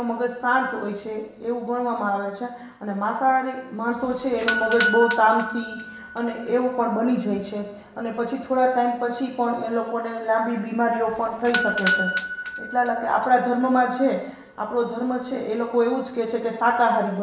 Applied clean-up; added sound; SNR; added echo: none; Doorbell; 10 dB; reverberation time 0.9 s.